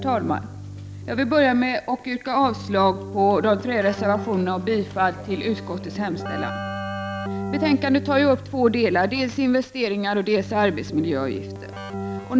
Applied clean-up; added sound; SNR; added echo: none; Keyboard (musical); 10 dB; none.